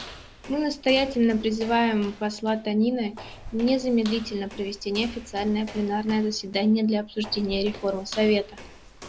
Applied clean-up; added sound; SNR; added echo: none; Walk, footsteps; 17 dB; none.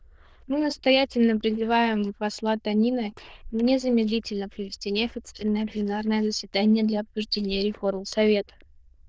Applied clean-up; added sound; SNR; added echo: neural diffusion model UNIVERSE++.